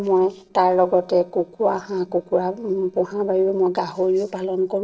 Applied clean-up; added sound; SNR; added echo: neural separator model SepFormer DNS4.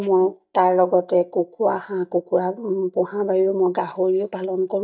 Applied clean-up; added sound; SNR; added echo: neural mask model DeepFilterNet 3.